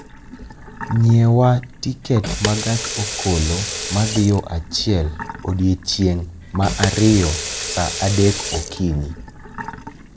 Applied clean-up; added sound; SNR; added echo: none; Sink (filling or washing) / Water tap, faucet; 9 dB; none.